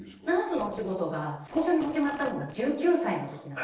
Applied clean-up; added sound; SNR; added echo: neural separator model SepFormer DNS4.